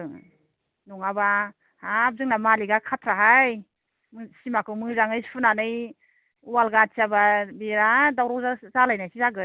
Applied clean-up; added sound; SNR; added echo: none; none; none; none.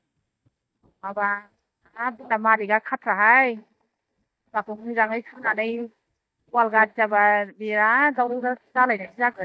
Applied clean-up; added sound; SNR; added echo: neural mask model DeepFilterNet 3.